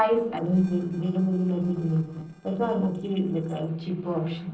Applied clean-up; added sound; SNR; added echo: neural separator model SepFormer DNS4.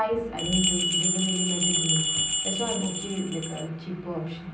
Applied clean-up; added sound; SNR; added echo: none; Bell; -3 dB; reverberation time 0.6 s.